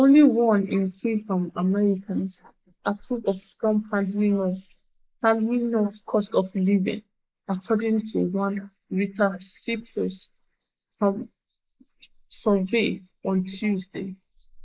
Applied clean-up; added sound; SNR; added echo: neural mask model Resemble Enhance denoiser.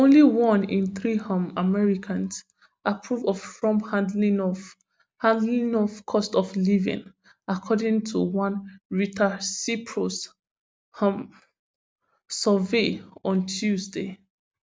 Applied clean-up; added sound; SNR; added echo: none; none; none; none.